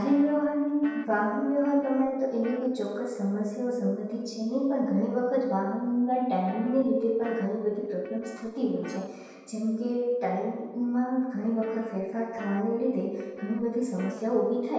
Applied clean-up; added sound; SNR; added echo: none; Guitar; 19 dB; reverberation time 1.2 s.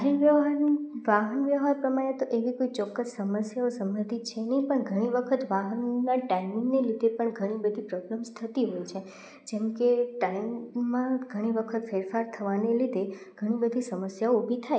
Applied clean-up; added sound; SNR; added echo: none; none; none; none.